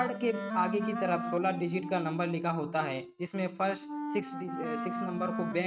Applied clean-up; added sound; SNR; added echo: neural mask model RNNoise.